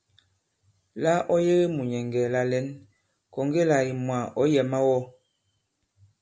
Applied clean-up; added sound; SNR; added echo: none; none; none; none.